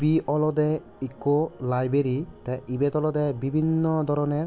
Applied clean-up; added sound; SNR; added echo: none; none; none; none.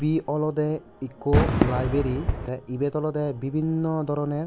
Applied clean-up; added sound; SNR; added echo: none; Fireworks; 3 dB; none.